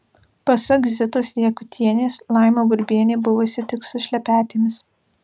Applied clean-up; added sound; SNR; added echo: none; none; none; none.